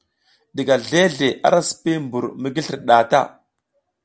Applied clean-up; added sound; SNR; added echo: none; none; none; none.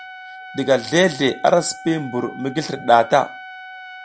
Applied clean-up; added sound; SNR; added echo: none; Trumpet; 17 dB; none.